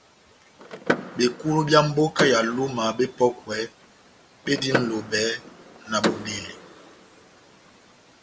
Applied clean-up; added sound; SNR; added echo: none; Door / Car; 7 dB; none.